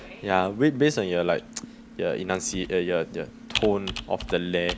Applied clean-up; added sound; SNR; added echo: none; Computer keyboard; 12 dB; none.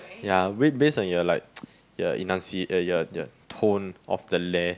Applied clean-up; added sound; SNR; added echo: none; none; none; none.